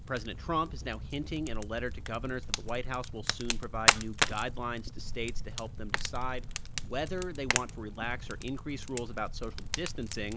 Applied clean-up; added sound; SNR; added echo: none; Fire; -3 dB; none.